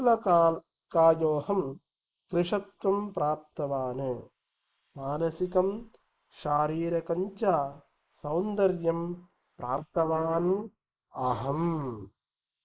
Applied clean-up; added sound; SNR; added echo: neural mask model Resemble Enhance denoiser.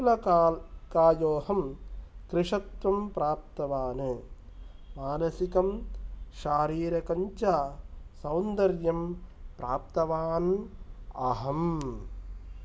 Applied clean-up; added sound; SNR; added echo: none; none; none; none.